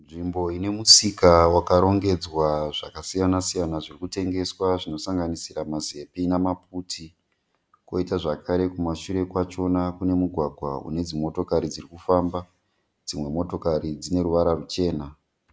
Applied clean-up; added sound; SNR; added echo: none; none; none; none.